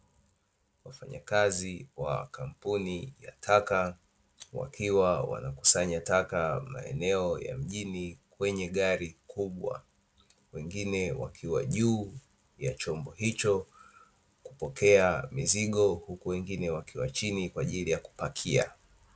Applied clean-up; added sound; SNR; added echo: none; none; none; none.